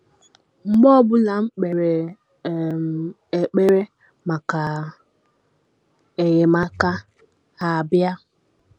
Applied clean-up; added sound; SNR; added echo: none; none; none; none.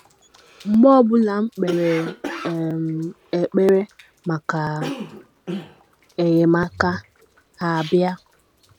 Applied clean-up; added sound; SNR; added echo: none; Cough; 15 dB; none.